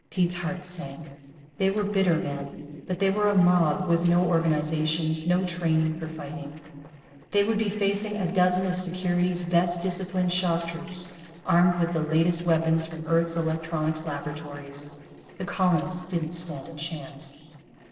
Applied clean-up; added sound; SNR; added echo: neural separator model SepFormer DNS4.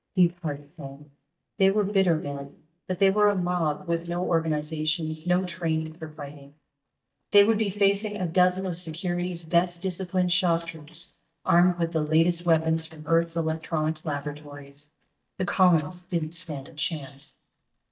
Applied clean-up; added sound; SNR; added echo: neural mask model DeepFilterNet 3.